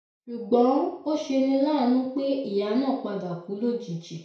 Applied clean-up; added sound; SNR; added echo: none; none; none; reverberation time 0.5 s.